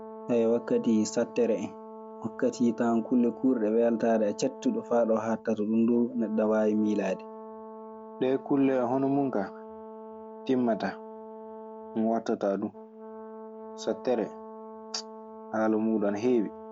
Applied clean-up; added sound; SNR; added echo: none; Brass instrument; 15 dB; none.